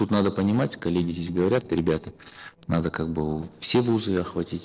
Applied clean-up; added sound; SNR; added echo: neural separator model SepFormer DNS4.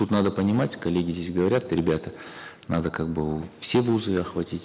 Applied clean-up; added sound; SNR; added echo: none; none; none; none.